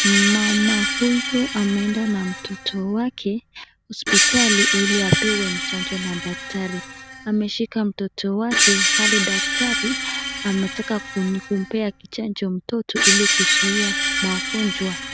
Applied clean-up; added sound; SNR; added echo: none; Screech; -1 dB; none.